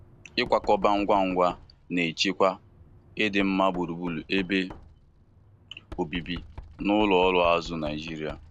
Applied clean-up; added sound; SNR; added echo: none; Knock; 18 dB; none.